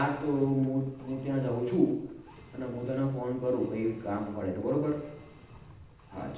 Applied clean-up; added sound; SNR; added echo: none; Engine; 20 dB; reverberation time 0.8 s.